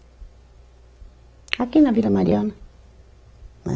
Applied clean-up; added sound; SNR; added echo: none; none; none; none.